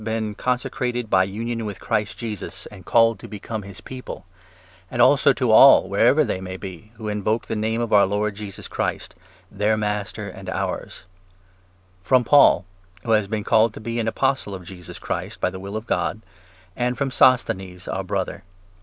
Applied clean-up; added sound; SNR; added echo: none; none; none; none.